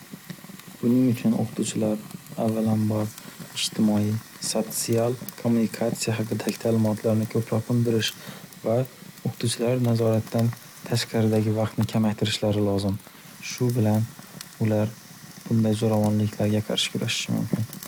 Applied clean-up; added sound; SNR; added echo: none; Fire; 16 dB; none.